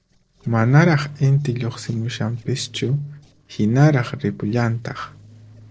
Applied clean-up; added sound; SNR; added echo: neural separator model SepFormer DNS4.